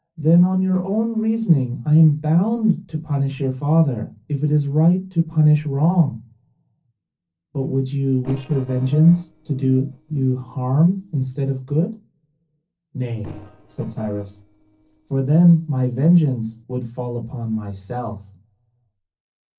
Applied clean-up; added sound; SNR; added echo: neural separator model SepFormer DNS4.